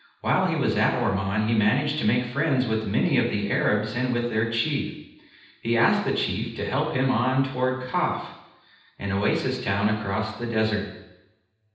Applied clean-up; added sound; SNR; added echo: none; none; none; reverberation time 0.9 s.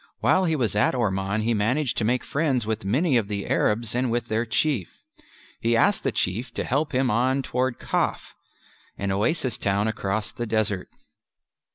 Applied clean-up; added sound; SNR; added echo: none; none; none; none.